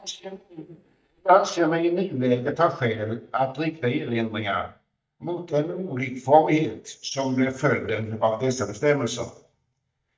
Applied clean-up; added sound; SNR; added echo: neural mask model DeepFilterNet 3.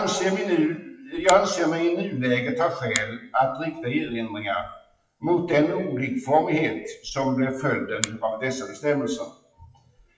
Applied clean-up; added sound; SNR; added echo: classical method WPE with log-MMSE.